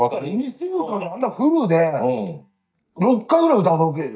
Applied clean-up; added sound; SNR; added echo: neural mask model DeepFilterNet 3.